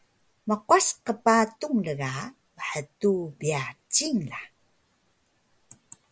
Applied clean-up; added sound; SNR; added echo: none; none; none; none.